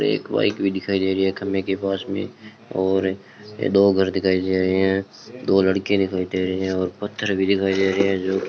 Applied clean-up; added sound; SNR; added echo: none; none; none; none.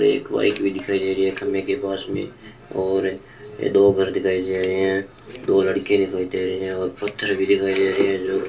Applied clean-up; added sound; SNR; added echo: none; Scissors; 16 dB; reverberation time 0.2 s.